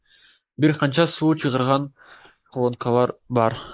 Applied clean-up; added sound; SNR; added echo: neural mask model Resemble Enhance denoiser.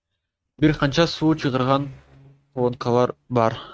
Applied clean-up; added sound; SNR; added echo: neural mask model RNNoise.